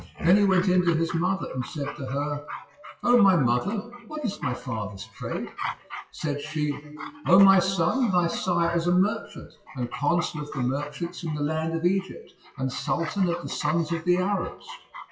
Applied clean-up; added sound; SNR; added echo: classical method WPE with log-MMSE.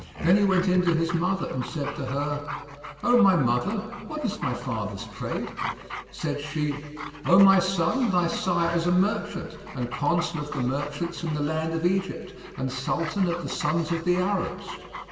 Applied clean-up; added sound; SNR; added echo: none; Dog; 13 dB; reverberation time 2.3 s.